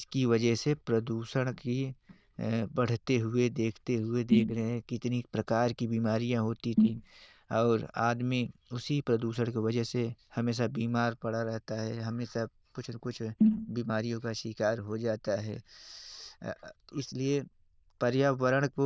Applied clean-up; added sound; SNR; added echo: neural diffusion model UNIVERSE++.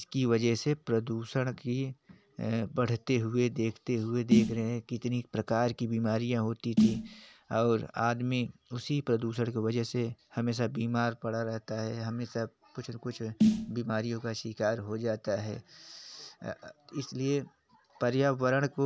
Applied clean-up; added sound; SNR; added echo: none; Snare drum; 1 dB; none.